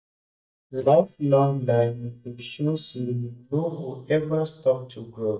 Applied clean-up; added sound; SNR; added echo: neural mask model DeepFilterNet 3.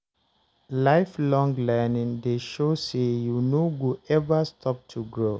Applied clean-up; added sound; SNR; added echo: none; none; none; none.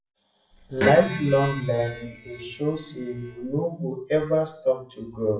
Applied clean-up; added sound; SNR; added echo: classical method WPE with log-MMSE.